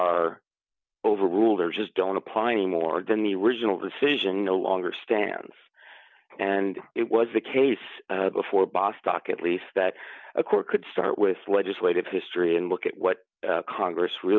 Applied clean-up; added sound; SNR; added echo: none; none; none; none.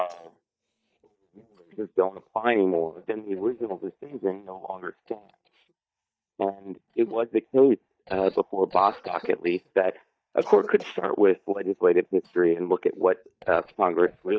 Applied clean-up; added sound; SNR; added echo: neural mask model DeepFilterNet 3.